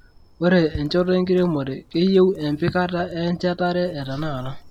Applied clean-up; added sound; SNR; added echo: none; Dog + Bass drum; 19 dB; none.